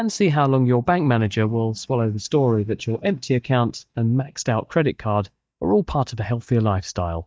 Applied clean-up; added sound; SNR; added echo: neural mask model DeepFilterNet 3.